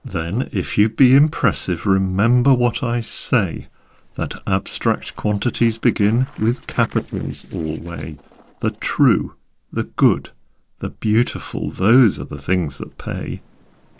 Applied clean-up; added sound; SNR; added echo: neural separator model SepFormer DNS4.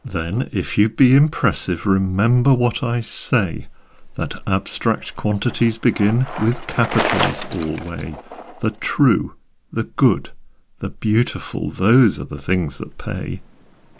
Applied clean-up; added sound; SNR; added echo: none; Bicycle; 14 dB; none.